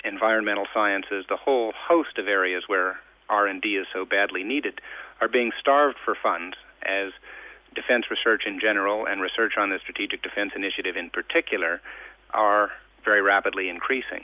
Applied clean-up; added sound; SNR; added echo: none; none; none; none.